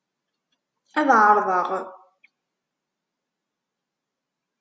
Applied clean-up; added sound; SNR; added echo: none; none; none; none.